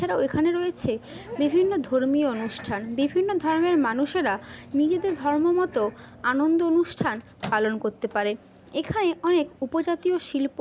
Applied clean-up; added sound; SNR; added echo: none; Microwave oven; 19 dB; none.